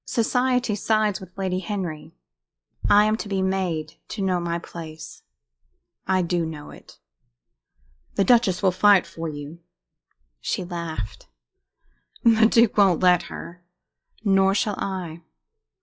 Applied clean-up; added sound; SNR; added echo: classical method log-MMSE.